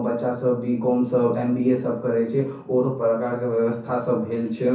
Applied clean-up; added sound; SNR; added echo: none; none; none; reverberation time 0.6 s.